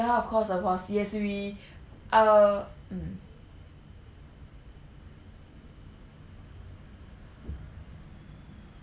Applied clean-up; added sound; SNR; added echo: none; none; none; none.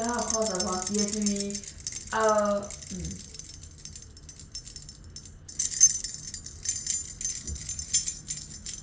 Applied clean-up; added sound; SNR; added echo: none; Keys jangling; -1 dB; reverberation time 0.5 s.